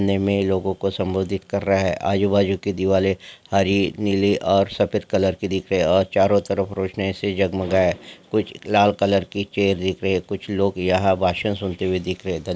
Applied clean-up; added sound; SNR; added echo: none; none; none; none.